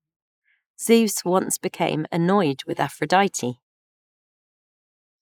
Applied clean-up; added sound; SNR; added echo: neural mask model Resemble Enhance denoiser.